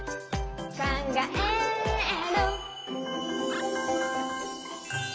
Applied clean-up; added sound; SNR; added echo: none; Animal; 16 dB; none.